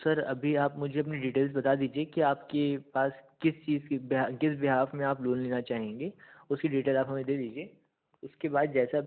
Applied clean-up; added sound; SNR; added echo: none; none; none; none.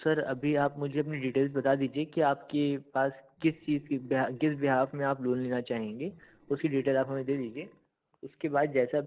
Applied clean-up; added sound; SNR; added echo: neural separator model SepFormer DNS4.